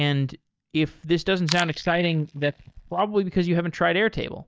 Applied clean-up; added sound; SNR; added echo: neural mask model DeepFilterNet 3.